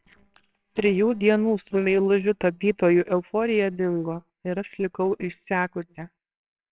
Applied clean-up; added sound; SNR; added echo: neural separator model SepFormer WHAMR!.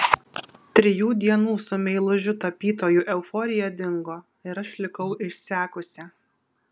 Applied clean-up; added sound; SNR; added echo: none; none; none; none.